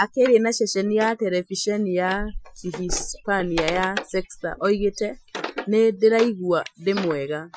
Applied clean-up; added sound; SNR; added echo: classical method Wiener filter.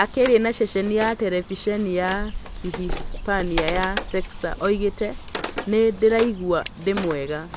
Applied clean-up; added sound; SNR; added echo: none; Cricket / Bird + Wood; 8 dB; none.